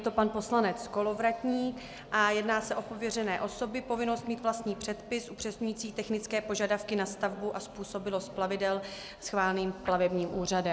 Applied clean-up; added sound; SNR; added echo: none; none; none; none.